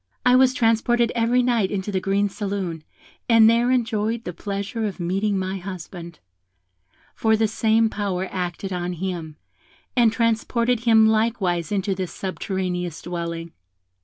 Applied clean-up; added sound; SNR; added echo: none; none; none; none.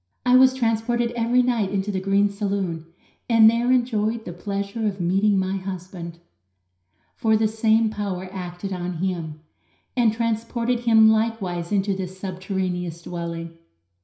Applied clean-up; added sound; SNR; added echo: none; none; none; reverberation time 0.5 s.